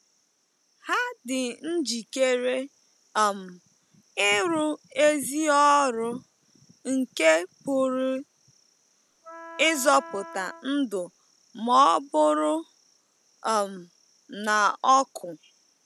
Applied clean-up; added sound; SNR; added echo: none; Wind instrument, woodwind instrument; 17 dB; none.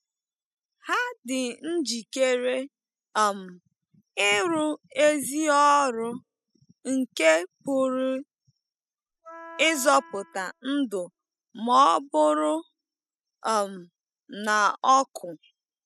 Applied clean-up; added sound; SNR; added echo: classical method spectral subtraction.